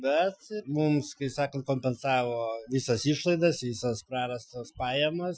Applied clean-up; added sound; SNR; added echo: classical method Wiener filter.